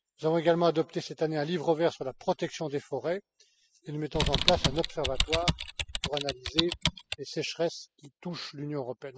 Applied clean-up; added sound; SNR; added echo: classical method spectral subtraction.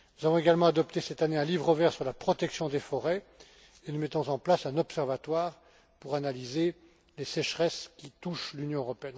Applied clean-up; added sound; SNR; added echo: none; none; none; none.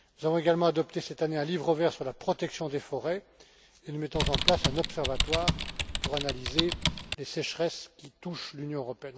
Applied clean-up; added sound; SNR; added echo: none; Typing; -1 dB; none.